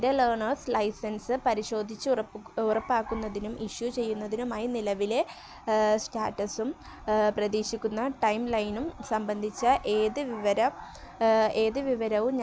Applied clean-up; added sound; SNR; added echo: none; none; none; none.